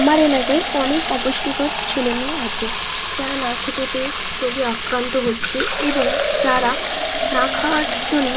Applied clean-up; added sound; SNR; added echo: none; Fill (with liquid); 0 dB; reverberation time 0.3 s.